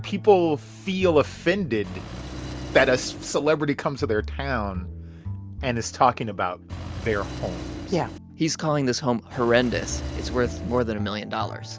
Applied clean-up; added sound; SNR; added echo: none; Engine; 11 dB; none.